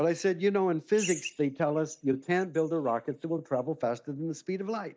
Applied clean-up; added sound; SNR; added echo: neural mask model DeepFilterNet 3.